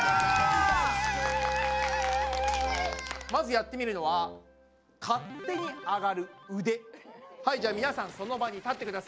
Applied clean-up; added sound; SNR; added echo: none; Wind instrument, woodwind instrument; 16 dB; none.